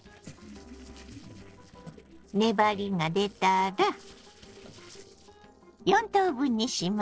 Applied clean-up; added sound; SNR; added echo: neural separator model SepFormer DNS4.